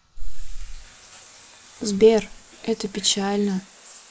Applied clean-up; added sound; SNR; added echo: neural mask model Resemble Enhance denoiser.